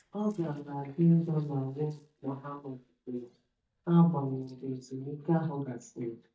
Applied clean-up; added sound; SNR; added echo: neural mask model DeepFilterNet 3.